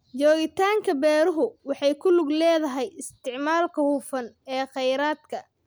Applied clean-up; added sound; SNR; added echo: none; none; none; none.